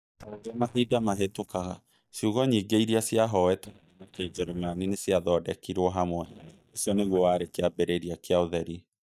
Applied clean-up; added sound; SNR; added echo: neural mask model DeepFilterNet 3.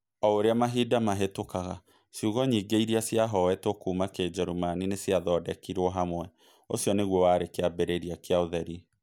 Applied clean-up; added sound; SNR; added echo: none; none; none; none.